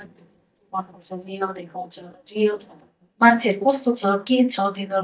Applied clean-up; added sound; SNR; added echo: neural mask model DeepFilterNet 3.